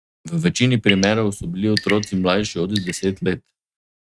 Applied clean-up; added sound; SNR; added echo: neural mask model RNNoise.